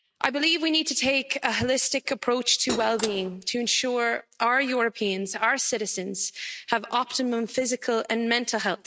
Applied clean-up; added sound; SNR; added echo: neural mask model RNNoise.